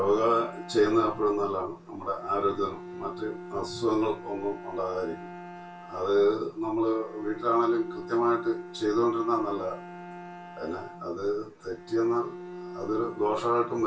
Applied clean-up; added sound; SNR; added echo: none; Bowed string instrument; 14 dB; reverberation time 0.1 s.